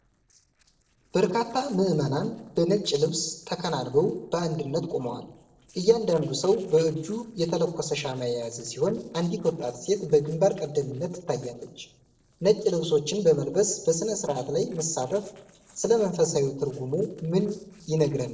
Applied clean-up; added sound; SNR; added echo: neural separator model SepFormer DNS4.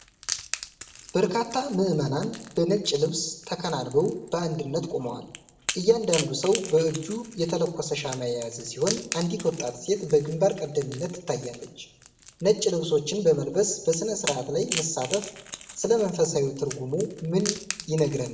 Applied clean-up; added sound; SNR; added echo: none; Crack / Crackle; 12 dB; reverberation time 0.6 s.